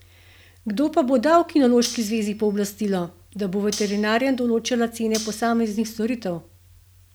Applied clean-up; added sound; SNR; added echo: none; Cutlery, silverware; 16 dB; none.